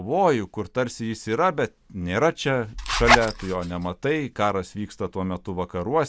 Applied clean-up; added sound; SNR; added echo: none; Zipper (clothing); -1 dB; none.